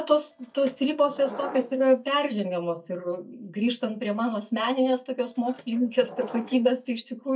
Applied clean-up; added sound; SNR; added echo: neural mask model DeepFilterNet 3.